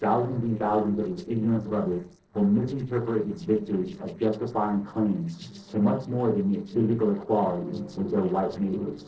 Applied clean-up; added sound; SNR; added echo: neural separator model SepFormer DNS4.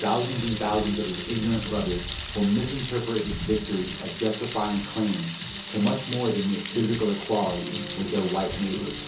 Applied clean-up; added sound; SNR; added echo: none; Thunder; 5 dB; reverberation time 0.6 s.